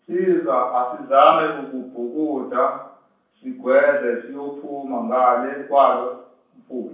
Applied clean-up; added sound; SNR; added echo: none; none; none; reverberation time 0.7 s.